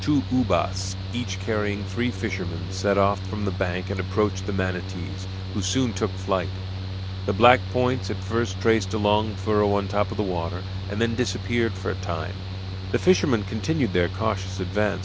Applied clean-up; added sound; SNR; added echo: none; Mechanical fan; 5 dB; none.